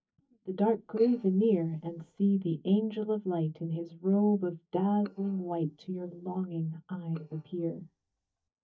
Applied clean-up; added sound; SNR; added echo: neural mask model DeepFilterNet 3.